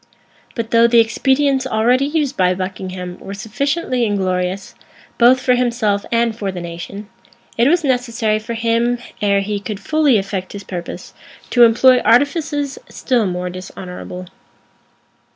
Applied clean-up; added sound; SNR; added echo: none; none; none; none.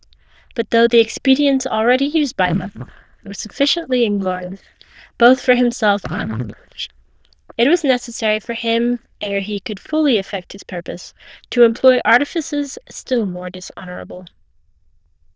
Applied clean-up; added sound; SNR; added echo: neural diffusion model UNIVERSE++.